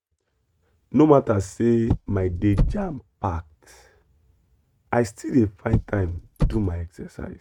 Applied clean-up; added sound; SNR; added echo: neural mask model RNNoise.